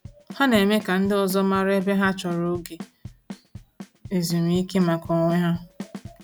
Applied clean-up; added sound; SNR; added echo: none; Bass drum / Snare drum / Drum kit; 17 dB; none.